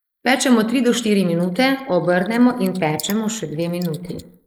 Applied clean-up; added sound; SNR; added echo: neural mask model Resemble Enhance denoiser.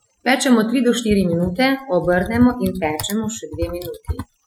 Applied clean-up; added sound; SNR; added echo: classical method Wiener filter.